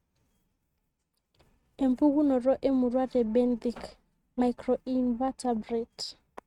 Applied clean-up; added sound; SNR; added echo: neural mask model RNNoise.